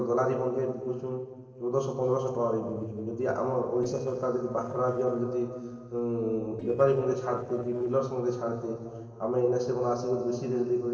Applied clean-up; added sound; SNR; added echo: neural separator model SepFormer DNS4.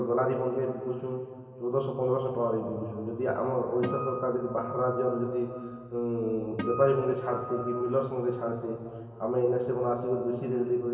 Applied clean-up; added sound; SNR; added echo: none; Acoustic guitar; 10 dB; reverberation time 2.5 s.